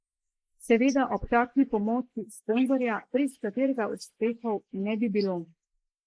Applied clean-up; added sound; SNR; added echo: neural mask model Resemble Enhance denoiser.